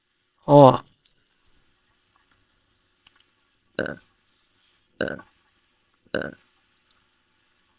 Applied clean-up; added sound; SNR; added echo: neural separator model SepFormer WHAMR!.